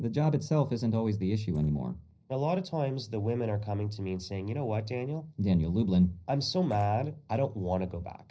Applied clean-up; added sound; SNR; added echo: neural separator model SepFormer DNS4.